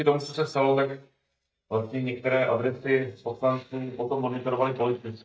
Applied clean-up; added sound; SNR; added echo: neural mask model DeepFilterNet 3.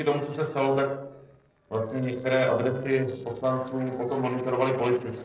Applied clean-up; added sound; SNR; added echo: neural separator model SepFormer DNS4.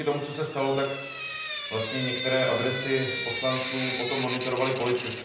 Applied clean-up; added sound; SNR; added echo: none; Drip / Sink (filling or washing); 2 dB; reverberation time 0.9 s.